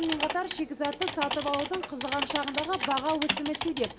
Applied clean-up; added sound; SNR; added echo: none; Typing; 4 dB; reverberation time 1.0 s.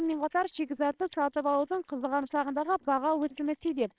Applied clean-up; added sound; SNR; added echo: neural separator model SepFormer WHAMR!.